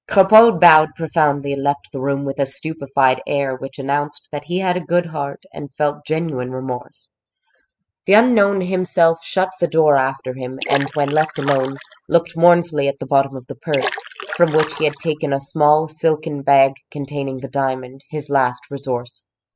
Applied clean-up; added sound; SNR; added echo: classical method spectral subtraction.